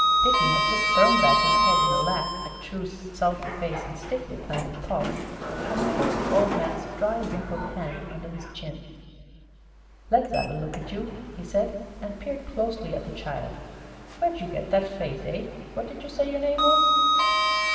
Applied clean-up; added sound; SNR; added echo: none; Sliding door; -2 dB; reverberation time 2.3 s.